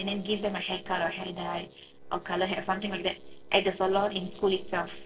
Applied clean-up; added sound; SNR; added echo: neural separator model SepFormer DNS4.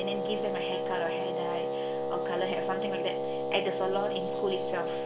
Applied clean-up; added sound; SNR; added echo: none; Wind instrument, woodwind instrument; -3 dB; reverberation time 0.4 s.